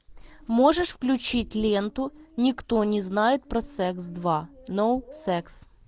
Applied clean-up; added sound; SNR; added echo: none; none; none; none.